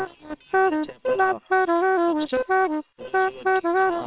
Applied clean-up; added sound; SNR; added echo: neural separator model SepFormer WHAMR!.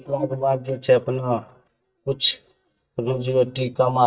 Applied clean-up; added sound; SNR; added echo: neural mask model DeepFilterNet 3.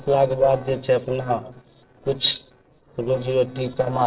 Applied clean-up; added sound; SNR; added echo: neural separator model SepFormer DNS4.